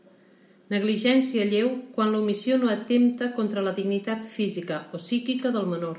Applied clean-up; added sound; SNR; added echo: none; none; none; none.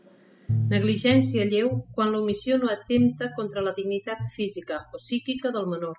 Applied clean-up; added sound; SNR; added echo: classical method spectral subtraction.